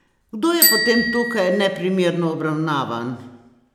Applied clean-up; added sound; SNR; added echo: none; Bicycle bell; 3 dB; none.